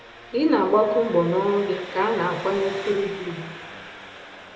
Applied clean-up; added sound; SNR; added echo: none; Engine; 14 dB; reverberation time 1.1 s.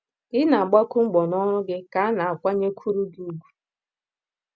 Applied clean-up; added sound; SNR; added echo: none; none; none; none.